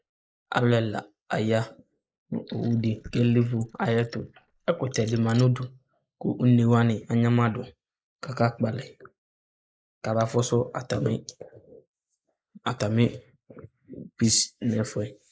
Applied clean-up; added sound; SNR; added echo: neural mask model Resemble Enhance denoiser.